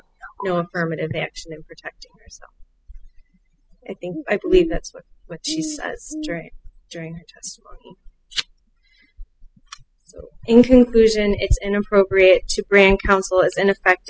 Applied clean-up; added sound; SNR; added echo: classical method spectral subtraction.